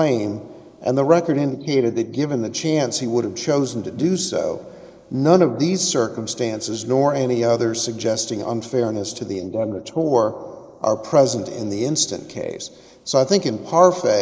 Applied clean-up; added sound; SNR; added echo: neural mask model Resemble Enhance denoiser.